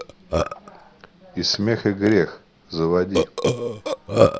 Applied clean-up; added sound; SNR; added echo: none; Burping, eructation; 0 dB; none.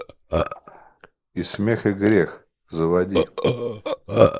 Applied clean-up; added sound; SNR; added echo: neural mask model Resemble Enhance denoiser.